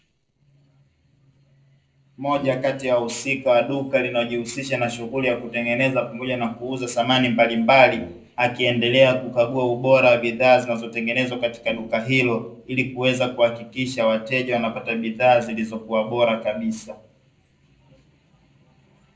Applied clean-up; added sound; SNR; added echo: neural separator model SepFormer DNS4.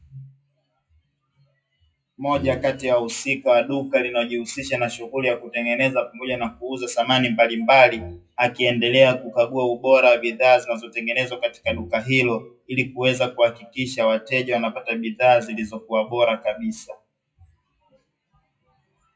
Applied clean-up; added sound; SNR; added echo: classical method WPE with log-MMSE.